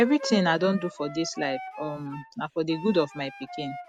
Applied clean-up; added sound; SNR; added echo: none; Wind instrument, woodwind instrument; 12 dB; none.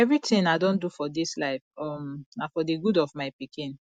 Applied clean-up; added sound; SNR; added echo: none; none; none; none.